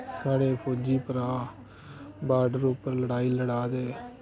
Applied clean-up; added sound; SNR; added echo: none; none; none; none.